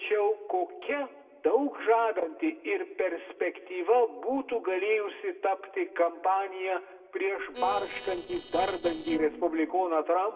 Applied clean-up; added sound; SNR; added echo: neural separator model SepFormer DNS4.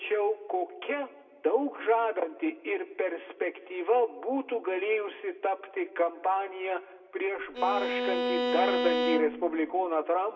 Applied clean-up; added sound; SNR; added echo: none; Bowed string instrument; 0 dB; reverberation time 0.8 s.